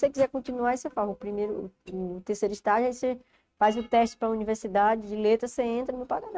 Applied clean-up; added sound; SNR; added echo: neural mask model RNNoise.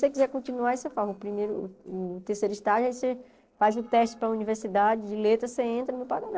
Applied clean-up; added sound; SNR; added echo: neural separator model SepFormer DNS4.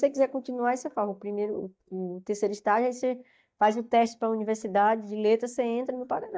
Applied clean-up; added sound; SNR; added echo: neural mask model DeepFilterNet 3.